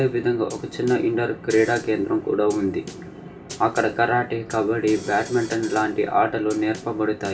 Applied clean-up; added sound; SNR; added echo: none; Snare drum; 20 dB; reverberation time 0.2 s.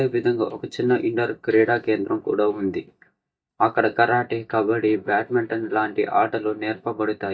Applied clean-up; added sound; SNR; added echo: neural mask model DeepFilterNet 3.